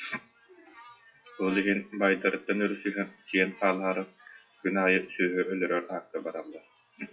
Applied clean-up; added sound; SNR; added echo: classical method WPE with log-MMSE.